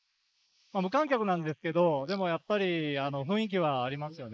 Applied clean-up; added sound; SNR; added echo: neural mask model Resemble Enhance denoiser.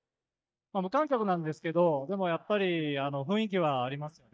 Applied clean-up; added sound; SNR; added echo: neural mask model DeepFilterNet 3.